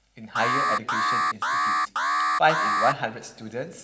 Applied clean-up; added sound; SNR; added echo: none; Alarm; -4 dB; reverberation time 1.5 s.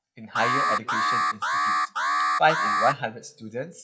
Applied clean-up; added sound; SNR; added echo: classical method WPE with log-MMSE.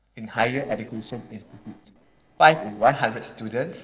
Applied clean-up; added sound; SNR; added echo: neural separator model SepFormer DNS4.